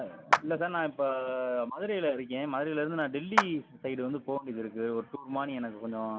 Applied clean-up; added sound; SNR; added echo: none; Clapping; 1 dB; none.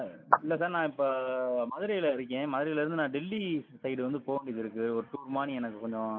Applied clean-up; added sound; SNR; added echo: neural mask model Resemble Enhance denoiser.